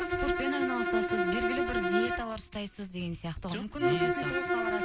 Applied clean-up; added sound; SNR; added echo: none; Bowed string instrument; -5 dB; none.